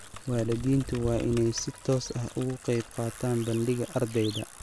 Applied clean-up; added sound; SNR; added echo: none; Bicycle; 17 dB; none.